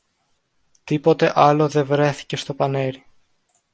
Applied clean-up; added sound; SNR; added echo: none; none; none; none.